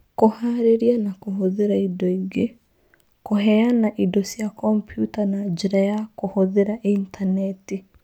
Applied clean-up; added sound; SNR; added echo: none; none; none; none.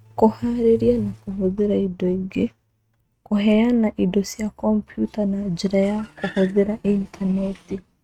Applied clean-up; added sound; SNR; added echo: neural mask model RNNoise.